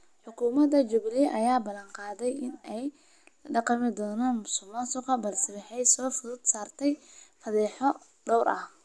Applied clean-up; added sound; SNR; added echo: none; none; none; none.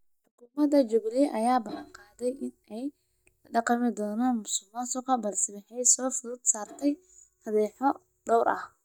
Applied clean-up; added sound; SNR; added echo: neural mask model DeepFilterNet 3.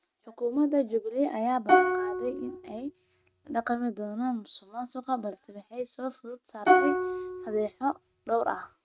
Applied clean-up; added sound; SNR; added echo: neural mask model RNNoise.